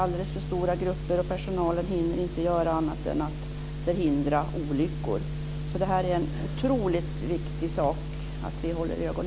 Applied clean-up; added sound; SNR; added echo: none; none; none; none.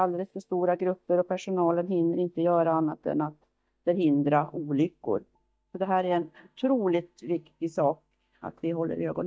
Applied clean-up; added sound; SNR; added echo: neural mask model DeepFilterNet 3.